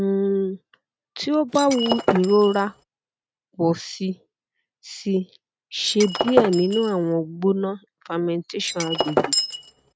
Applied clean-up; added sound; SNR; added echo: neural mask model RNNoise.